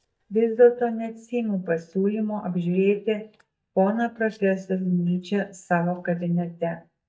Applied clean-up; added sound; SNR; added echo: neural mask model DeepFilterNet 3.